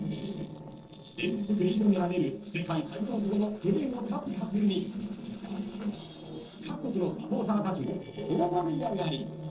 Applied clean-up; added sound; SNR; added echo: neural separator model SepFormer DNS4.